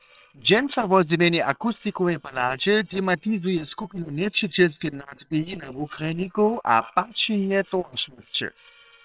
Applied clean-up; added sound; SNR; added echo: neural separator model SepFormer WHAM!.